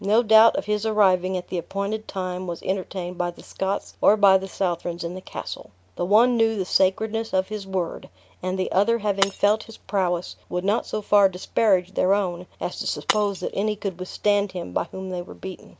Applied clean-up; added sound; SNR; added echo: none; Shatter; 14 dB; none.